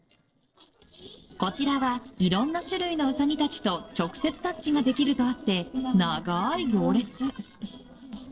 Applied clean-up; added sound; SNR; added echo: neural separator model SepFormer DNS4.